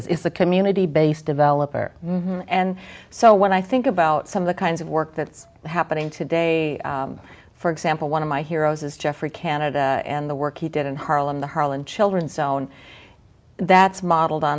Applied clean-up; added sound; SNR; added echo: none; none; none; none.